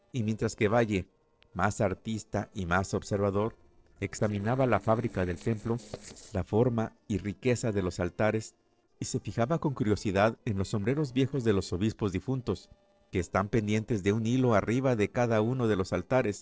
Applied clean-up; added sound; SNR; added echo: neural separator model SepFormer DNS4.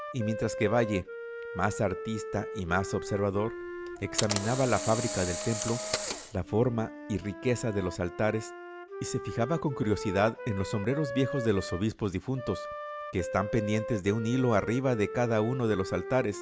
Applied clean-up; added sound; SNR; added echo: none; Wind instrument, woodwind instrument + Camera; 8 dB; none.